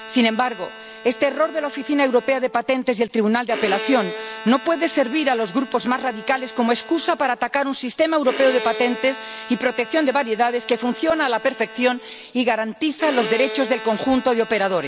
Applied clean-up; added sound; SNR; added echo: none; Bowed string instrument; 13 dB; none.